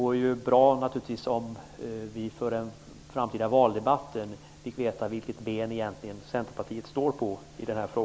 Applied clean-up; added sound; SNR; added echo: none; none; none; none.